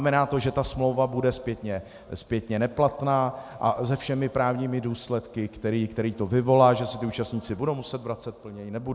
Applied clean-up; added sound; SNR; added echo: none; none; none; none.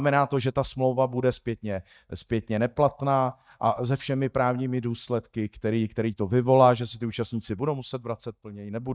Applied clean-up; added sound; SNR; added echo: neural mask model DeepFilterNet 3.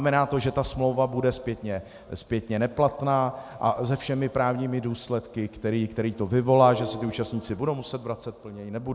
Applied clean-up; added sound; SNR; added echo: none; Telephone; 16 dB; none.